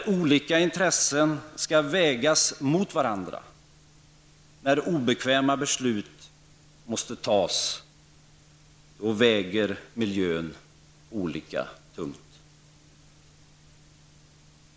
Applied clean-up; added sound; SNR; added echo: none; none; none; none.